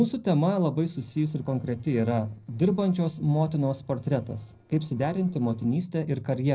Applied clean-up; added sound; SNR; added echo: neural separator model SepFormer DNS4.